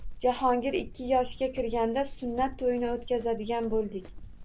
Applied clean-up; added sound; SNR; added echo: none; Run; 11 dB; none.